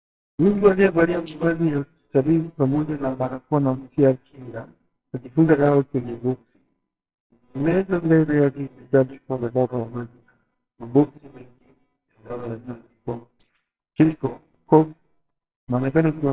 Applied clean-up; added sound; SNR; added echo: neural separator model SepFormer WHAMR!.